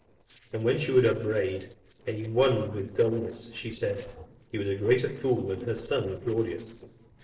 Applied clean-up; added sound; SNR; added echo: neural separator model SepFormer DNS4.